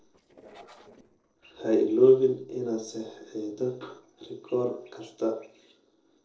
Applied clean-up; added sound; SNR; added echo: neural separator model SepFormer DNS4.